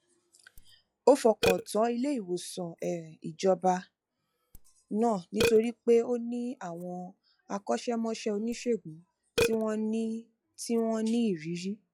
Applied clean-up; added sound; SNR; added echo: classical method log-MMSE.